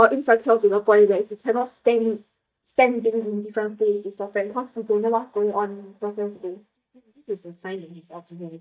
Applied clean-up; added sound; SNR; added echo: neural mask model DeepFilterNet 3.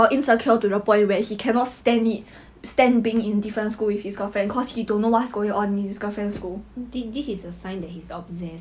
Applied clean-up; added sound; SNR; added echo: none; none; none; none.